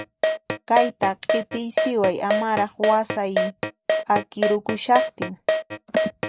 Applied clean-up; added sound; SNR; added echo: none; Keyboard (musical); 1 dB; none.